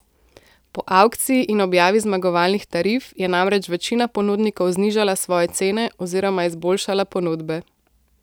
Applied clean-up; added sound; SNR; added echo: none; none; none; none.